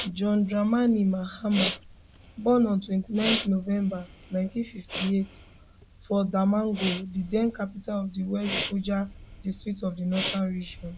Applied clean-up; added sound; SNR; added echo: none; Respiratory sounds; 11 dB; none.